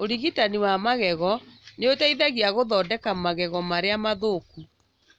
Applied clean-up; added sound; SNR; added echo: none; none; none; none.